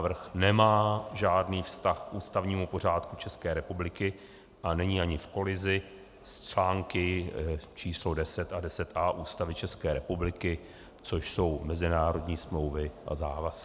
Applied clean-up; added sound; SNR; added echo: none; none; none; none.